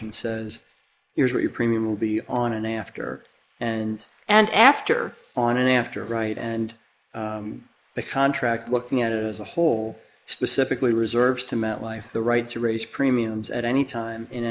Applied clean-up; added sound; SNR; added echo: neural mask model Resemble Enhance denoiser.